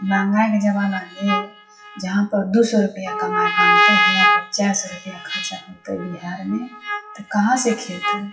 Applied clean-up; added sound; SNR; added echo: classical method WPE with log-MMSE.